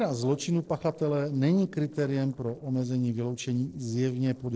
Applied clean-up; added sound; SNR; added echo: neural separator model SepFormer DNS4.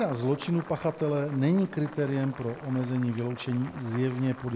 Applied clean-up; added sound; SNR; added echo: none; Boiling; 17 dB; none.